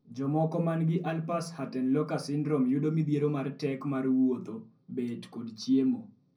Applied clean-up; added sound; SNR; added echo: none; none; none; reverberation time 0.4 s.